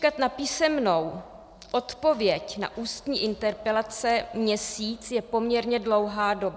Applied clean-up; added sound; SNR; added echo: none; none; none; none.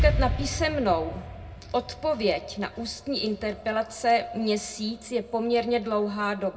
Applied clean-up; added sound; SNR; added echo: none; Explosion; 6 dB; reverberation time 0.2 s.